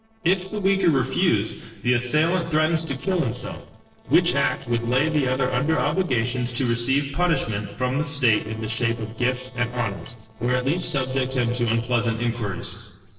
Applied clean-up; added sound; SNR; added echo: neural separator model SepFormer DNS4.